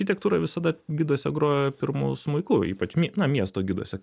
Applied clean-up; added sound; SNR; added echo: none; none; none; none.